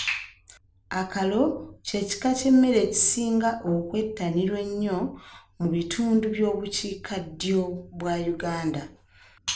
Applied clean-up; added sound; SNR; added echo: none; none; none; none.